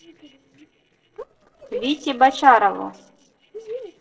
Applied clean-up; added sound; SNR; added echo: neural separator model SepFormer DNS4.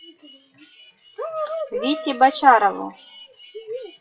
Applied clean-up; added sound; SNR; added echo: classical method WPE with log-MMSE.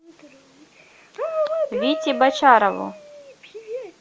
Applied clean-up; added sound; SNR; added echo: none; none; none; none.